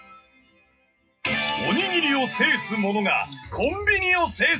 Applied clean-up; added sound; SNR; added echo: classical method WPE with log-MMSE.